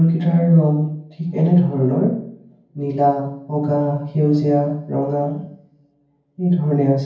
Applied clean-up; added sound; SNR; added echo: none; none; none; reverberation time 0.9 s.